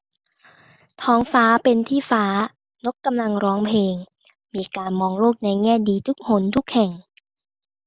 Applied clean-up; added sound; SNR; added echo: none; none; none; none.